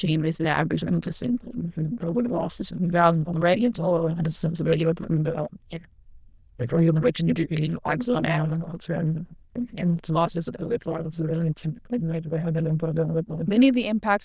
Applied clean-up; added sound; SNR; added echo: neural diffusion model UNIVERSE++.